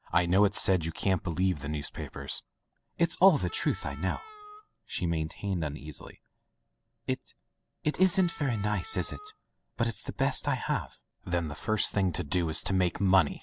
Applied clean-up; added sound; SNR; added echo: none; Harmonica; 19 dB; none.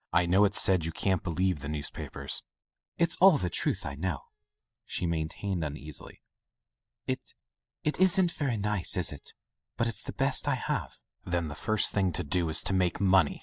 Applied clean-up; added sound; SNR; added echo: neural mask model DeepFilterNet 3.